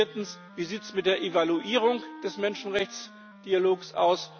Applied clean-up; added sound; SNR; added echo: none; Wind instrument, woodwind instrument; 19 dB; none.